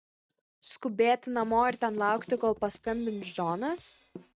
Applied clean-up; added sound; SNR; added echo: neural mask model RNNoise.